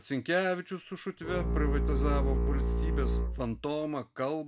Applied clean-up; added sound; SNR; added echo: none; Bowed string instrument; -4 dB; none.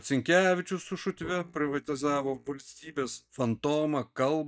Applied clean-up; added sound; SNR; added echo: neural mask model DeepFilterNet 3.